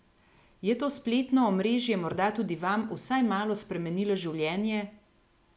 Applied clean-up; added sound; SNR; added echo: none; none; none; none.